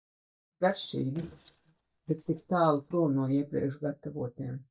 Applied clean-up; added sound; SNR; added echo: neural mask model DeepFilterNet 3.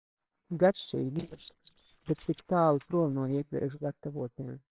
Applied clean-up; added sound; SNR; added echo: neural separator model SepFormer WHAMR!.